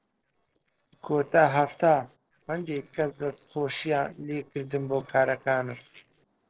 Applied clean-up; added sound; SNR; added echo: neural separator model SepFormer DNS4.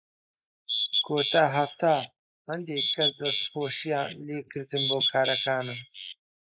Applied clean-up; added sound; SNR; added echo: neural mask model Resemble Enhance denoiser.